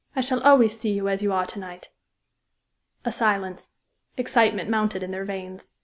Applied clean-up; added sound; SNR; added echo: none; none; none; none.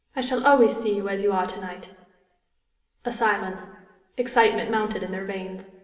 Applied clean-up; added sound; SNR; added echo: none; none; none; reverberation time 0.8 s.